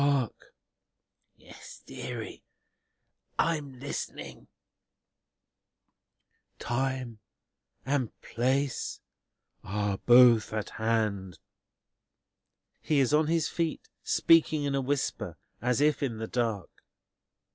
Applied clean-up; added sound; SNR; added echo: none; none; none; none.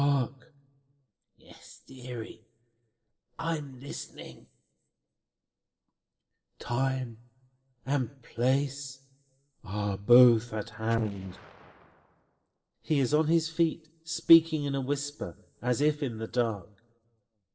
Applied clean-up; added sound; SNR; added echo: neural separator model SepFormer DNS4.